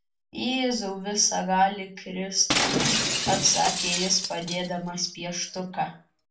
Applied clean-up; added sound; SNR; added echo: none; Shatter; 1 dB; reverberation time 0.3 s.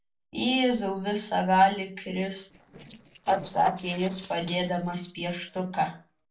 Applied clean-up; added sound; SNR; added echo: neural separator model SepFormer DNS4.